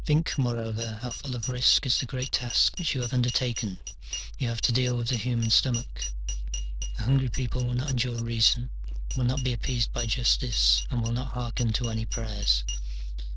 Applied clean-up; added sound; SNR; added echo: neural diffusion model UNIVERSE++.